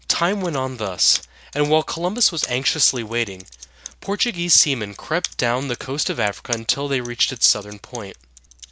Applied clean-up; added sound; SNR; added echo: none; Computer keyboard; 16 dB; none.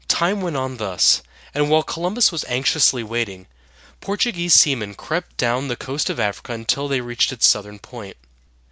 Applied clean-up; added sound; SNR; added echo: none; none; none; none.